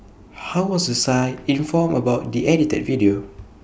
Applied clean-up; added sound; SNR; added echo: none; none; none; none.